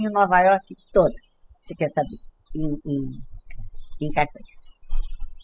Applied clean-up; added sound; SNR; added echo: classical method spectral subtraction.